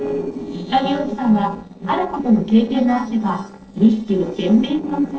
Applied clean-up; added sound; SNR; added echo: neural separator model SepFormer DNS4.